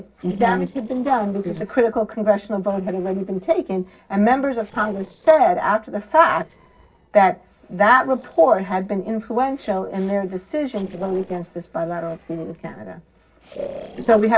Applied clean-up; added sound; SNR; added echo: neural separator model SepFormer DNS4.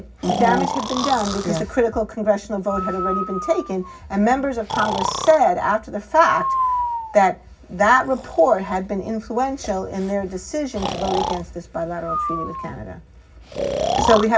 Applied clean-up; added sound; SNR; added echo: none; Breathing; 6 dB; reverberation time 0.4 s.